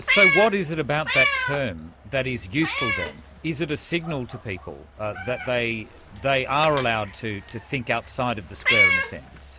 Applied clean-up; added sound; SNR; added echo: none; Meow; 1 dB; none.